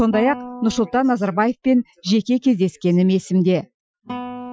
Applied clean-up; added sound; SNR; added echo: classical method Wiener filter.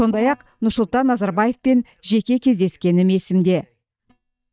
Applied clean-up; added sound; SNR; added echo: neural mask model DeepFilterNet 3.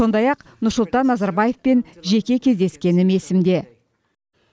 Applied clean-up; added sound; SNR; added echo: none; none; none; none.